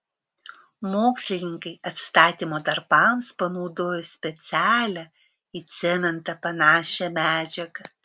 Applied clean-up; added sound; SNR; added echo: none; none; none; none.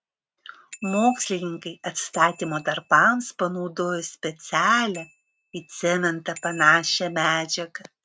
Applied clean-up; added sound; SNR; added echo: neural mask model RNNoise.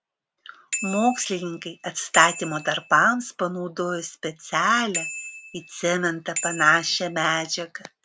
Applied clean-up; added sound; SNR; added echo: none; Bicycle bell; 10 dB; none.